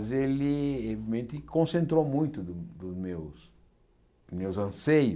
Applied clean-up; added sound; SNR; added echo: none; none; none; none.